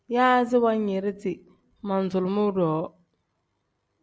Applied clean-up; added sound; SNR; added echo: none; none; none; none.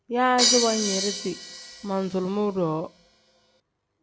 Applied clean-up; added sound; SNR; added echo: none; Crash cymbal; 3 dB; none.